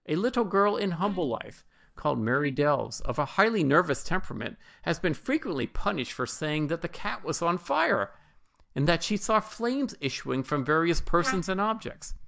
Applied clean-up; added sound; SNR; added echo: neural mask model DeepFilterNet 3.